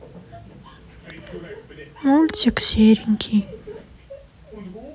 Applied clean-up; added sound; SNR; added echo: none; none; none; none.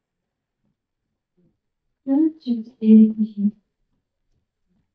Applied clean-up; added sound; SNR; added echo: neural mask model DeepFilterNet 3.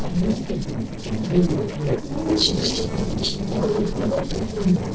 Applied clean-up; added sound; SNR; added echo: neural separator model SepFormer DNS4.